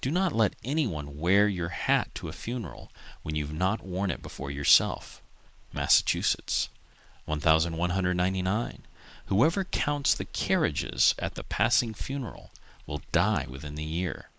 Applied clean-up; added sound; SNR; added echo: neural mask model Resemble Enhance denoiser.